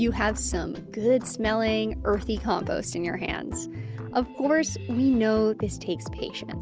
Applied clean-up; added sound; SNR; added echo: none; none; none; none.